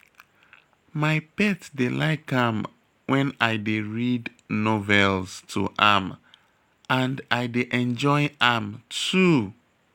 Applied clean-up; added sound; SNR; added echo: none; none; none; none.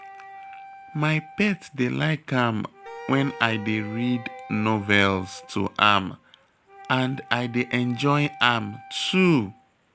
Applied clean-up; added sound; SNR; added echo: none; Wind instrument, woodwind instrument + Wind instrument, woodwind instrument; 18 dB; none.